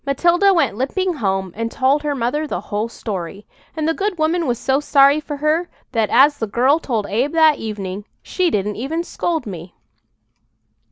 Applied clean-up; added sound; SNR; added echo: none; none; none; none.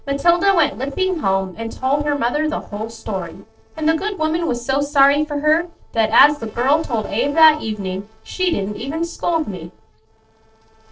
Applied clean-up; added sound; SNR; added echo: neural separator model SepFormer DNS4.